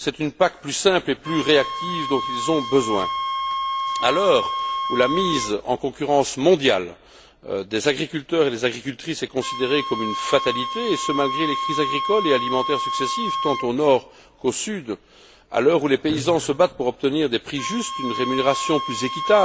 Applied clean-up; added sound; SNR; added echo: none; Wind instrument, woodwind instrument; 6 dB; none.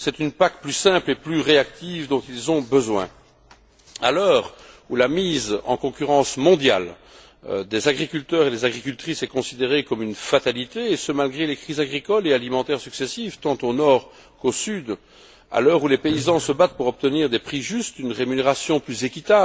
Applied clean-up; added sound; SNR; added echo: none; none; none; none.